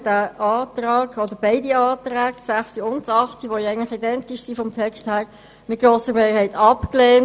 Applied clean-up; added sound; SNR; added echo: none; none; none; none.